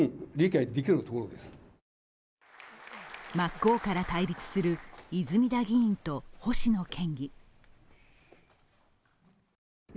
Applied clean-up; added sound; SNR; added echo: none; none; none; none.